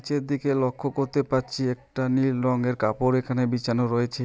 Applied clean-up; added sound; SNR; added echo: none; none; none; none.